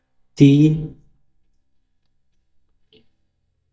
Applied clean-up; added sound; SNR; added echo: neural mask model DeepFilterNet 3.